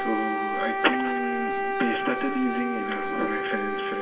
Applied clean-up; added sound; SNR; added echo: none; Wind instrument, woodwind instrument; 0 dB; reverberation time 1.9 s.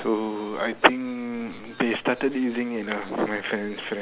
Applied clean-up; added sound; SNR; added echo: none; none; none; none.